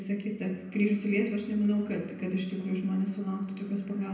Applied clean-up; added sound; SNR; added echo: none; none; none; reverberation time 0.8 s.